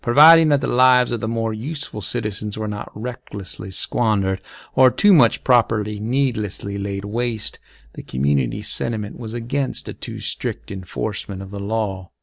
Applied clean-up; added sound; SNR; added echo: none; none; none; none.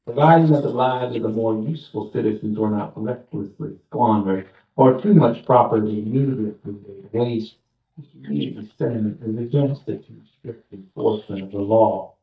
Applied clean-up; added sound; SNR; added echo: neural mask model DeepFilterNet 3.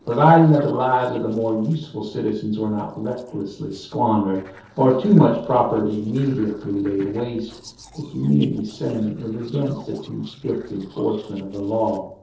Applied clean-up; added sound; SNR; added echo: neural separator model SepFormer DNS4.